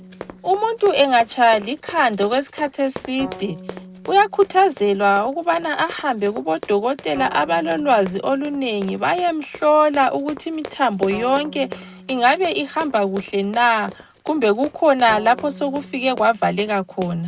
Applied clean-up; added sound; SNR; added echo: none; Run + Bowed string instrument; 18 dB; none.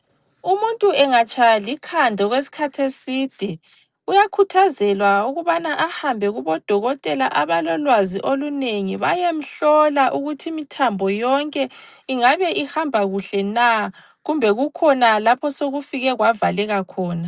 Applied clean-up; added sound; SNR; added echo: none; none; none; none.